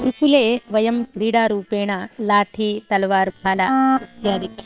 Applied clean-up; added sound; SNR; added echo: neural separator model SepFormer WHAM!.